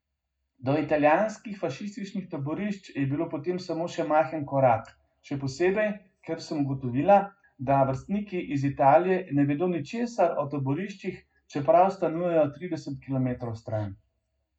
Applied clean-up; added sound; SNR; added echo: none; none; none; reverberation time 0.3 s.